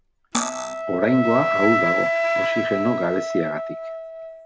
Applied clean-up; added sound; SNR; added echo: none; Wind instrument, woodwind instrument + Cutlery, silverware; -1 dB; none.